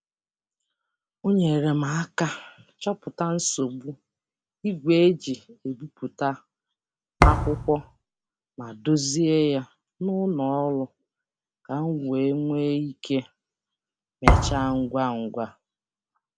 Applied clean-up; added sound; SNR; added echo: none; Thump, thud; -4 dB; none.